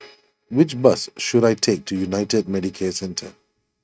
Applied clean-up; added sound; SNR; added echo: neural mask model RNNoise.